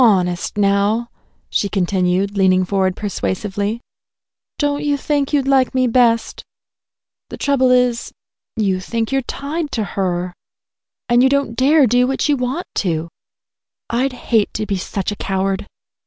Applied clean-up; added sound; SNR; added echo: none; none; none; none.